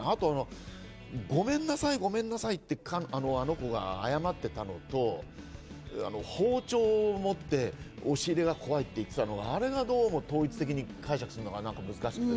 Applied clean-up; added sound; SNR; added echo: none; none; none; none.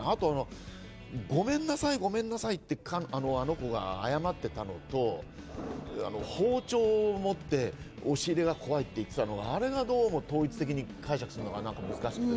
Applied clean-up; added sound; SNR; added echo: none; Thunder; 19 dB; none.